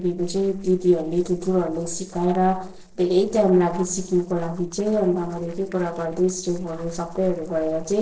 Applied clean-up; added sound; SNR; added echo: neural separator model SepFormer DNS4.